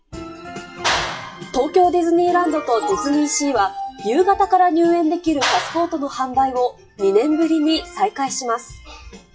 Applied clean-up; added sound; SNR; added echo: classical method WPE with log-MMSE.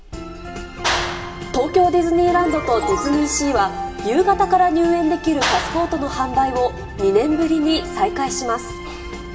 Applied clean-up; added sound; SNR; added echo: none; Clapping; 9 dB; reverberation time 0.8 s.